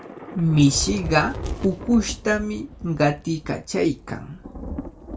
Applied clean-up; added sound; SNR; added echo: none; Thunder / Rain; 11 dB; reverberation time 0.2 s.